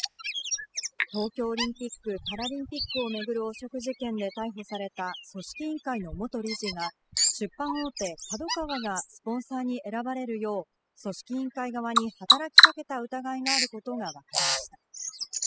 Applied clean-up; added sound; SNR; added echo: classical method spectral subtraction.